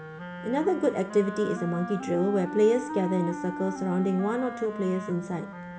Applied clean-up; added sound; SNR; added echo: none; Wind instrument, woodwind instrument; 9 dB; none.